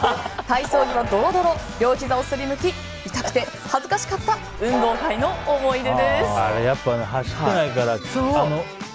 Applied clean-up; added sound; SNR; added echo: none; Train; 11 dB; none.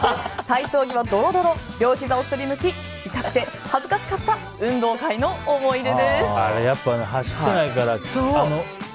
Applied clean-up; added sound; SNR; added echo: none; none; none; none.